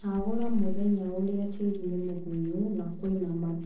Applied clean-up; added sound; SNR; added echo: neural separator model SepFormer DNS4.